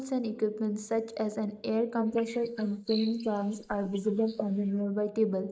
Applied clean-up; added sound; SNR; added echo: neural mask model Resemble Enhance denoiser.